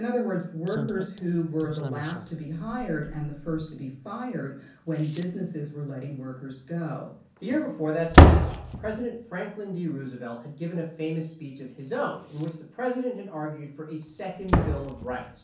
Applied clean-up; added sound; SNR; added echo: none; Slam; -4 dB; reverberation time 0.6 s.